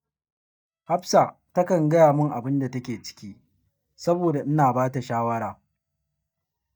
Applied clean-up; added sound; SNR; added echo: neural mask model DeepFilterNet 3.